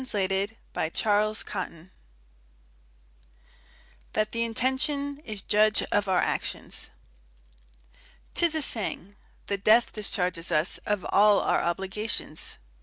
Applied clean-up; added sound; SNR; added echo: none; none; none; none.